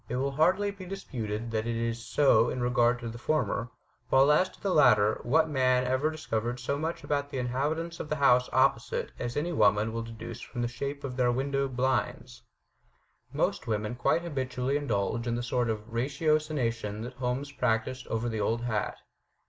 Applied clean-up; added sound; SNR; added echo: none; none; none; none.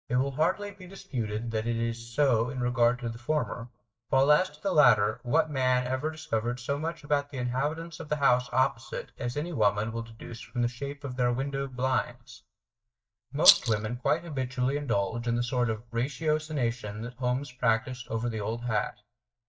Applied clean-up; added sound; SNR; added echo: neural mask model DeepFilterNet 3.